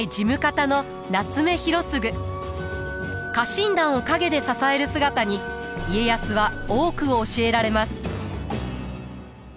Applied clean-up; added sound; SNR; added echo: none; Bus / Engine; 12 dB; none.